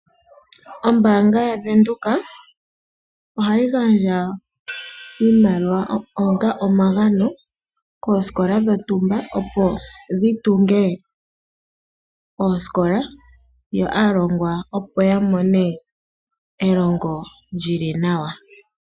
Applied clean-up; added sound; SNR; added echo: classical method Wiener filter.